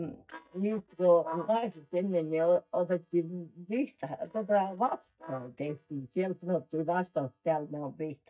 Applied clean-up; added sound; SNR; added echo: neural mask model DeepFilterNet 3.